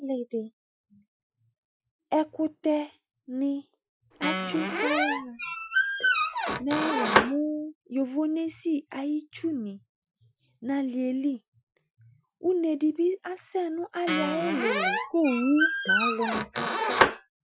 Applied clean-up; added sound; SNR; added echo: classical method Wiener filter.